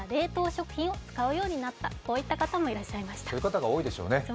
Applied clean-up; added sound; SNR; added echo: none; none; none; none.